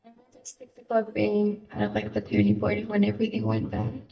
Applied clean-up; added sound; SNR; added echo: neural mask model DeepFilterNet 3.